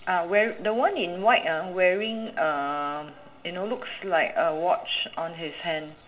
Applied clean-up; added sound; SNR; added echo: none; none; none; reverberation time 0.3 s.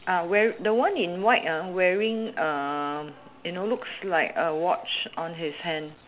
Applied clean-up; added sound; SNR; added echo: none; none; none; none.